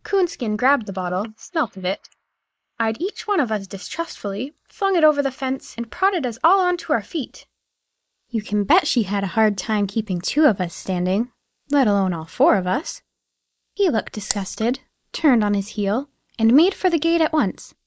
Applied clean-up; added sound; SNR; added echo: neural mask model Resemble Enhance denoiser.